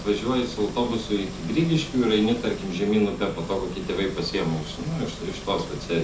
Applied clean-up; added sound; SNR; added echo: none; Engine; 12 dB; reverberation time 0.4 s.